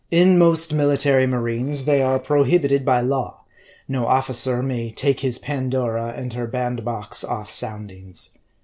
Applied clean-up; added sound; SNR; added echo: neural separator model SepFormer DNS4.